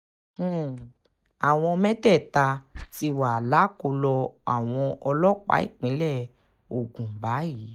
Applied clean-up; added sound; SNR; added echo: neural mask model DeepFilterNet 3.